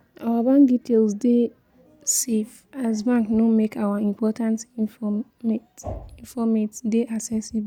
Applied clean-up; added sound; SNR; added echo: none; none; none; none.